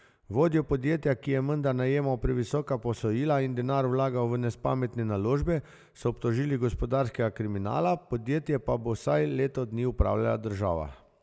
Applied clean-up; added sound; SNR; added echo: none; none; none; none.